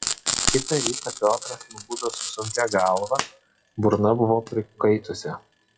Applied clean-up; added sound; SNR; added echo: classical method WPE with log-MMSE.